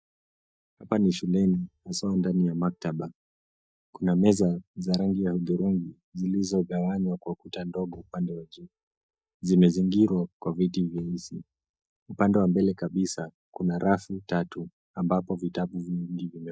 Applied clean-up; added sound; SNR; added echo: neural mask model DeepFilterNet 3.